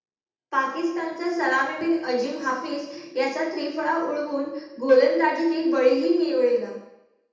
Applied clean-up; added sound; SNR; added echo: none; none; none; reverberation time 0.8 s.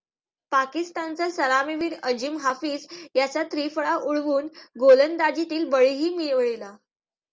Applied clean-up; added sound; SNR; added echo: none; none; none; none.